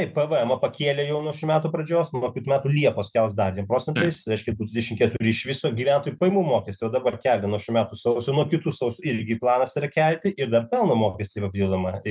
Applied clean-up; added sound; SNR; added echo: none; none; none; none.